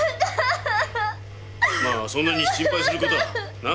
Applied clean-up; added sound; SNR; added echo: none; Engine; 14 dB; none.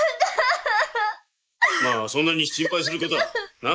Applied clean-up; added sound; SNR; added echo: neural mask model Resemble Enhance denoiser.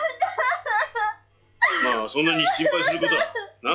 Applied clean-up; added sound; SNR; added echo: classical method log-MMSE.